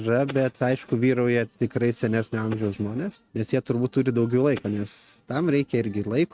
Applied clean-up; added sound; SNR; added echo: neural mask model RNNoise.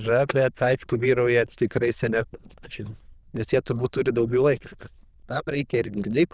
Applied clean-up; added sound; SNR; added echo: neural diffusion model UNIVERSE++.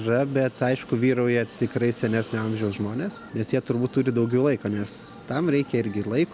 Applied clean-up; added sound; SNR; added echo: none; none; none; none.